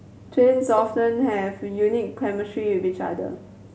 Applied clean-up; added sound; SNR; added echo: none; Bowed string instrument; 12 dB; none.